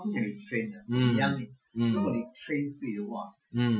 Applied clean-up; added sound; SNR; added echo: classical method Wiener filter.